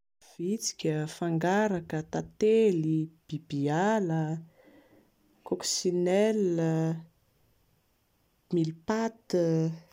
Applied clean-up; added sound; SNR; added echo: none; none; none; none.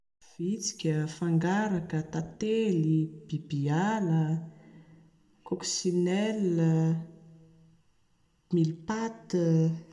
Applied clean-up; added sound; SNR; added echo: none; none; none; reverberation time 1.7 s.